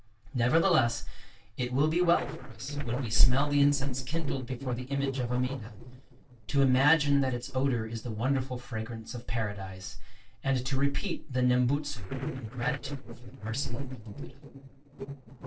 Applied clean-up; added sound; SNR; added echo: neural separator model SepFormer DNS4.